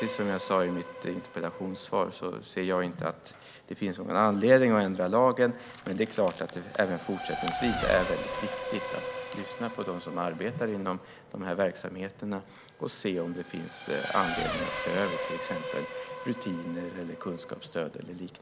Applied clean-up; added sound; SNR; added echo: none; Race car, auto racing / Accelerating, revving, vroom; 9 dB; none.